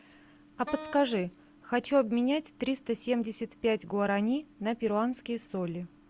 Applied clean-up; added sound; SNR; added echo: none; Wind instrument, woodwind instrument; 14 dB; none.